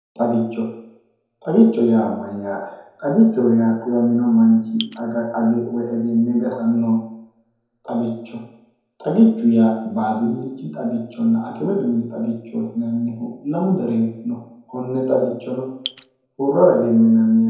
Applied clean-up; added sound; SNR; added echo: none; Drip; 13 dB; reverberation time 0.9 s.